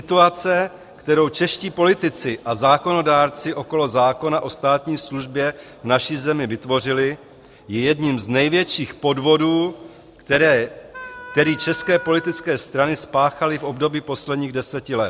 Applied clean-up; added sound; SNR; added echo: none; Wind instrument, woodwind instrument; 15 dB; none.